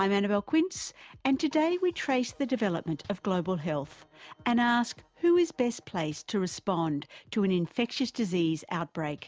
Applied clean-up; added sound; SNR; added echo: none; none; none; none.